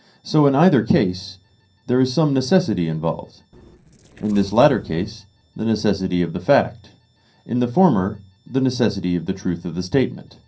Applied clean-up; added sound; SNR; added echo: neural separator model SepFormer DNS4.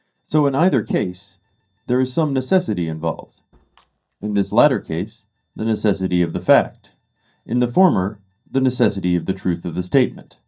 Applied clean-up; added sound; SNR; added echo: neural mask model DeepFilterNet 3.